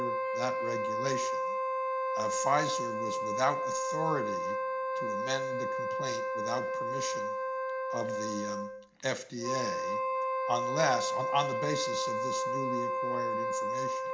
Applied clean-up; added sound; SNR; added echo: none; Wind instrument, woodwind instrument; -4 dB; reverberation time 0.5 s.